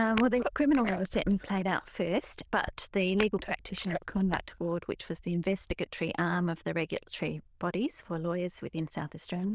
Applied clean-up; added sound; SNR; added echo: neural diffusion model UNIVERSE++.